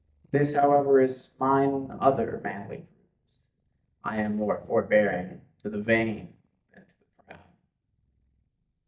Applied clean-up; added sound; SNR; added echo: neural mask model DeepFilterNet 3.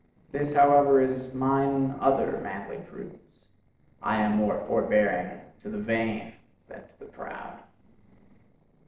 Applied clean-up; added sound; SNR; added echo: neural separator model SepFormer DNS4.